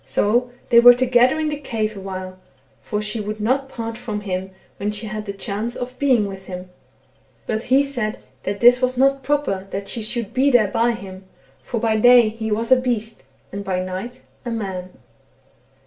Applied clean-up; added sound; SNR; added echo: none; none; none; reverberation time 0.3 s.